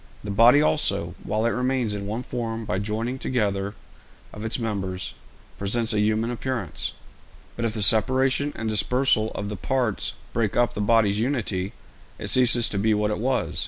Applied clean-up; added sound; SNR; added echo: none; none; none; none.